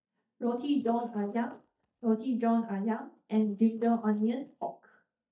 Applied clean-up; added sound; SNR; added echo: neural mask model DeepFilterNet 3.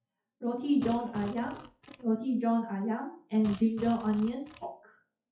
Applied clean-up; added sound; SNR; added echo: classical method WPE with log-MMSE.